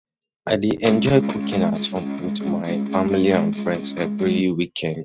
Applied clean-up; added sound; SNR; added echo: neural mask model RNNoise.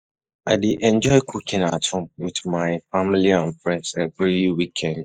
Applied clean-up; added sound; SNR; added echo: neural mask model Resemble Enhance denoiser.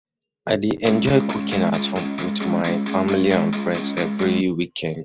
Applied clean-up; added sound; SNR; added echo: none; Electric guitar; 2 dB; none.